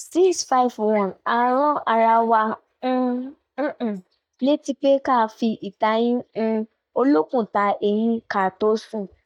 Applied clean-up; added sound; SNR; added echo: neural mask model DeepFilterNet 3.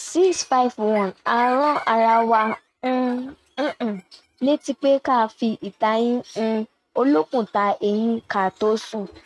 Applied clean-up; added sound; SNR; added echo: neural mask model RNNoise.